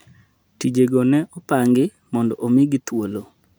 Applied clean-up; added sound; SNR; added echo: none; none; none; none.